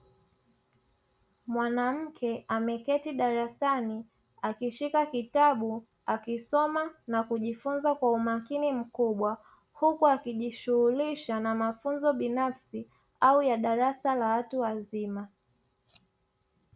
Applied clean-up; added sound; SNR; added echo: none; none; none; none.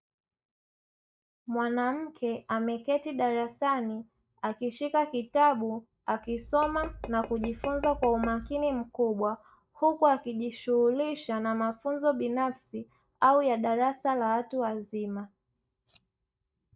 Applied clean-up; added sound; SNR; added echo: neural mask model DeepFilterNet 3.